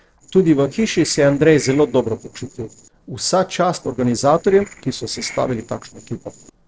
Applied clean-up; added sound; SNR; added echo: neural separator model SepFormer DNS4.